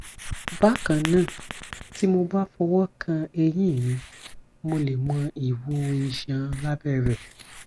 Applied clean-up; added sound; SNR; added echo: none; Writing; 13 dB; none.